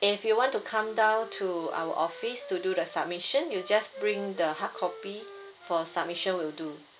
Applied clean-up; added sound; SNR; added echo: none; Wind instrument, woodwind instrument; 17 dB; none.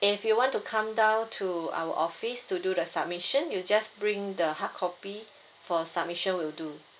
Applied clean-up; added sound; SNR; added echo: none; none; none; none.